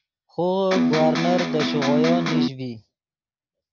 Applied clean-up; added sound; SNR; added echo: none; Electric guitar; -3 dB; none.